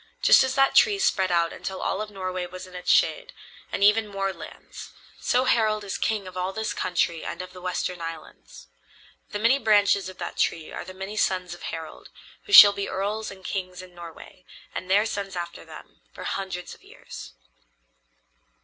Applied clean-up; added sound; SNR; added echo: none; none; none; none.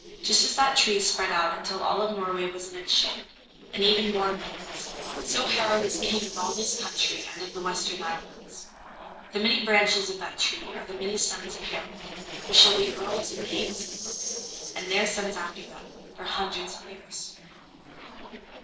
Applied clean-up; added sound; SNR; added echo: neural separator model SepFormer DNS4.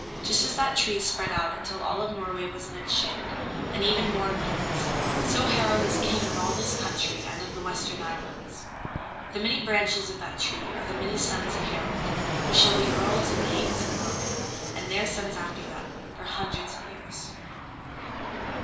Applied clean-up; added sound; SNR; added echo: none; Fixed-wing aircraft, airplane; 1 dB; reverberation time 0.6 s.